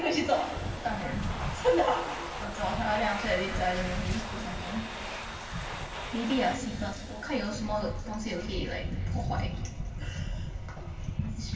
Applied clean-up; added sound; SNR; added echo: none; Domestic sounds, home sounds; 10 dB; reverberation time 2.4 s.